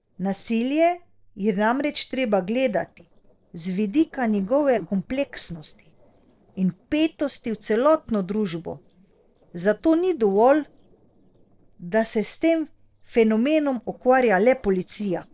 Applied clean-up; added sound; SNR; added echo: neural separator model SepFormer DNS4.